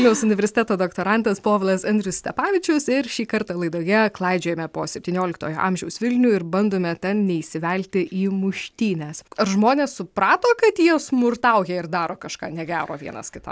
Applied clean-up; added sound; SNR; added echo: none; none; none; none.